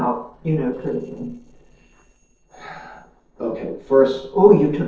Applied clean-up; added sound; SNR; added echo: neural separator model SepFormer DNS4.